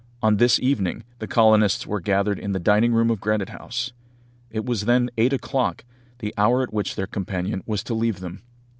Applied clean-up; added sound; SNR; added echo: none; none; none; none.